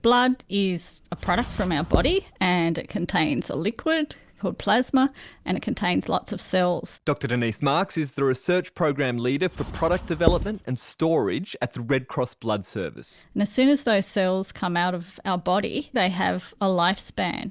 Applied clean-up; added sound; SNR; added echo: none; Writing; 5 dB; none.